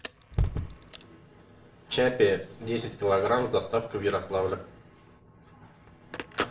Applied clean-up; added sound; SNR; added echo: none; Telephone; 14 dB; reverberation time 0.4 s.